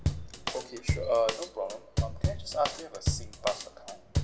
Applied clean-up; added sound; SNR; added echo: none; Drum kit; -1 dB; none.